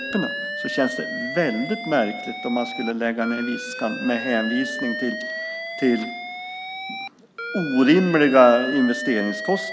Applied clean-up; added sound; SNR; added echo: none; Alarm; 8 dB; none.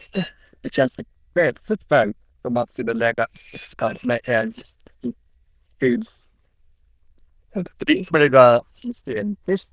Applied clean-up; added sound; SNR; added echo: neural diffusion model UNIVERSE++.